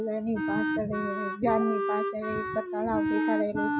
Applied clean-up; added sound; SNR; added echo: classical method log-MMSE.